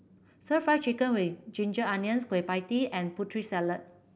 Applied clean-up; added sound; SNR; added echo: none; none; none; none.